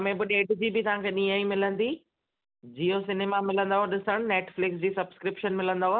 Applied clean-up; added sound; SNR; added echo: none; none; none; none.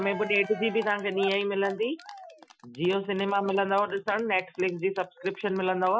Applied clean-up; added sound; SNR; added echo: classical method Wiener filter.